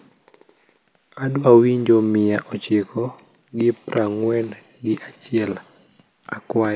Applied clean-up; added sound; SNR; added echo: none; none; none; none.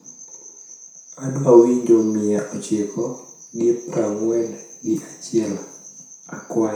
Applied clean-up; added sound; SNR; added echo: none; none; none; reverberation time 0.6 s.